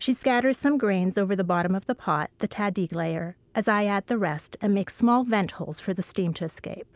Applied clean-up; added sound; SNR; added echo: none; none; none; none.